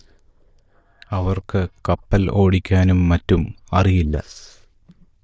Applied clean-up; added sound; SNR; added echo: neural diffusion model UNIVERSE++.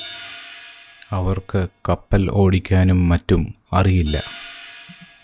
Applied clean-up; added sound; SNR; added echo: none; Hi-hat; 16 dB; none.